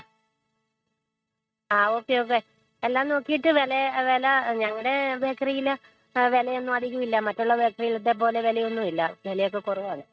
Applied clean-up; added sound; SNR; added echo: neural mask model RNNoise.